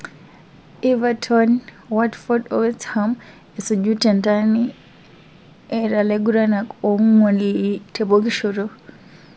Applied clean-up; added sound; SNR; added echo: none; none; none; none.